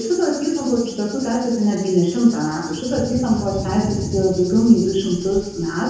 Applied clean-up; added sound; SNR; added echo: none; Thunder / Cricket; 11 dB; reverberation time 0.9 s.